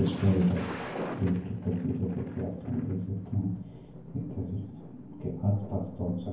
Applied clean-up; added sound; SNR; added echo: none; Thunder; 13 dB; reverberation time 0.9 s.